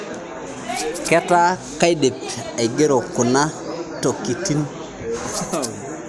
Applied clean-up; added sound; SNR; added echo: none; Rattle (instrument); 9 dB; none.